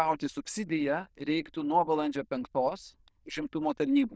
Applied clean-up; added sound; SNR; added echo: neural diffusion model UNIVERSE++.